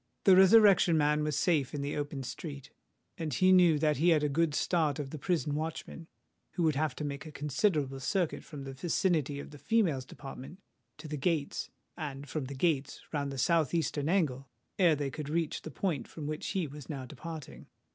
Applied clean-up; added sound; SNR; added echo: none; none; none; none.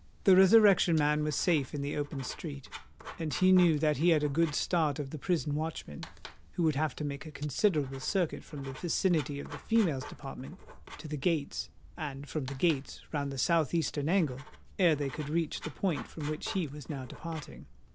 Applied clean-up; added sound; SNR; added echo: none; Writing; 18 dB; none.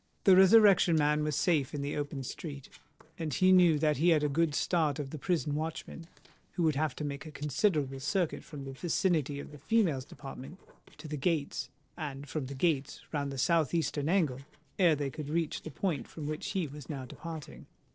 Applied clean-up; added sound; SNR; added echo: neural separator model SepFormer DNS4.